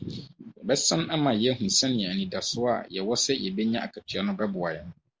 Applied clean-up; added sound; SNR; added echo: none; none; none; none.